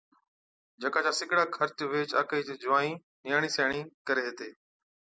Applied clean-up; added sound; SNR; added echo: none; none; none; none.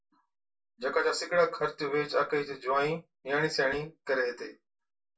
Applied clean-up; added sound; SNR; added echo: none; none; none; reverberation time 0.2 s.